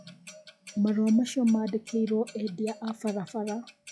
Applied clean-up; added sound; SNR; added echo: classical method log-MMSE.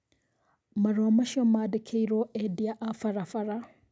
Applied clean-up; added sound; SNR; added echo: none; none; none; none.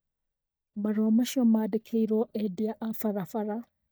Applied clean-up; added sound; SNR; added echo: neural mask model DeepFilterNet 3.